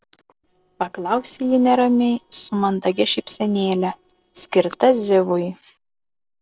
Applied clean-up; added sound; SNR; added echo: neural separator model SepFormer DNS4.